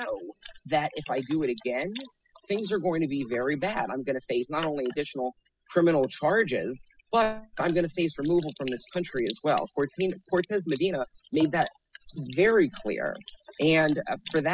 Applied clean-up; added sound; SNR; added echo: classical method spectral subtraction.